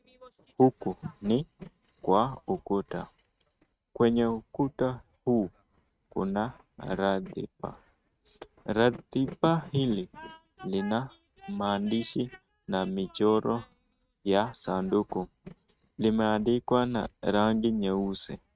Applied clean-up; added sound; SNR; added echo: neural mask model RNNoise.